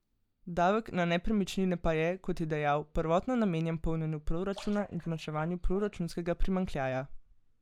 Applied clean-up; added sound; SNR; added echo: neural mask model DeepFilterNet 3.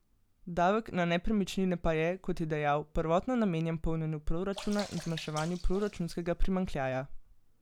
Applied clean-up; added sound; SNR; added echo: none; Sink (filling or washing) / Water / Splash, splatter; 17 dB; none.